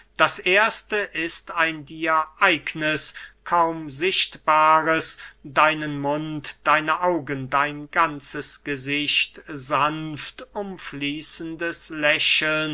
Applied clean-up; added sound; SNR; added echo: none; none; none; none.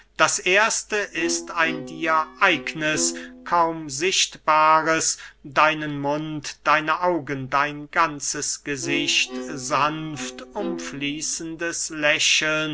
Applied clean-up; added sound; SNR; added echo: none; Bowed string instrument; 11 dB; none.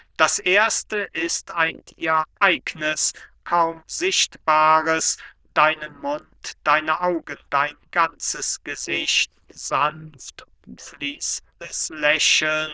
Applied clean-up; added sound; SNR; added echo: neural diffusion model UNIVERSE++.